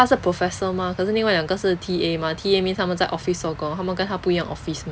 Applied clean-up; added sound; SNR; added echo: none; none; none; none.